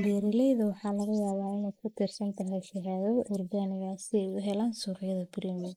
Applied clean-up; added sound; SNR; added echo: neural mask model Resemble Enhance denoiser.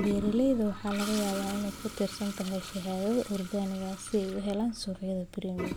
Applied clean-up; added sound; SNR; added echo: none; Toilet flush; 11 dB; none.